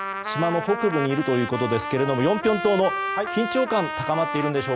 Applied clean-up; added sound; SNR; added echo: none; Trumpet; 6 dB; none.